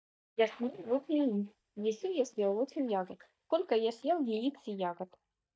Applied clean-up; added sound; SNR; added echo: neural mask model DeepFilterNet 3.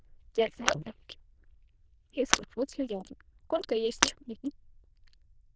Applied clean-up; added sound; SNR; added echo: neural diffusion model UNIVERSE++.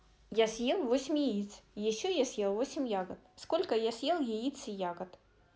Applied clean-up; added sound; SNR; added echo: none; none; none; none.